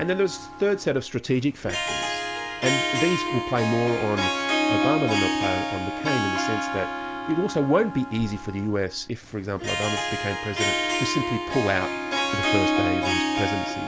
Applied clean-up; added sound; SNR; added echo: none; Harp; 0 dB; none.